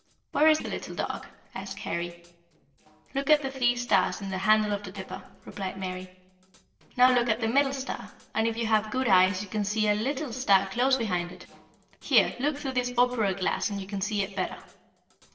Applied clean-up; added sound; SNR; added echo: neural separator model SepFormer DNS4.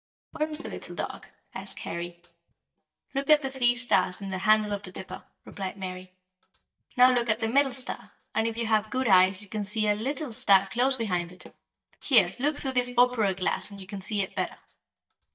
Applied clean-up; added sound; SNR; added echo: neural mask model DeepFilterNet 3.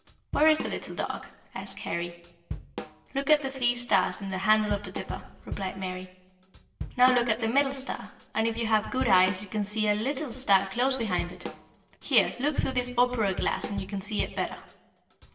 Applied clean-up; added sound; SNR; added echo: none; Drum / Drum kit; 12 dB; reverberation time 0.8 s.